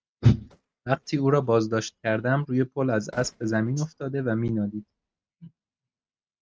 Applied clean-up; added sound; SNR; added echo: neural mask model RNNoise.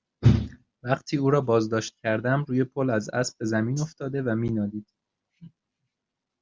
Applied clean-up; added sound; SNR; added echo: none; none; none; none.